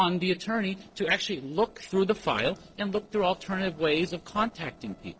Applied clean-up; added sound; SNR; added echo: neural separator model SepFormer DNS4.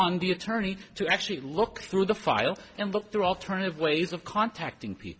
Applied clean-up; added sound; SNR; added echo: none; none; none; none.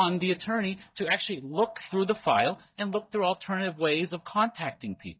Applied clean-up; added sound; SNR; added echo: neural mask model DeepFilterNet 3.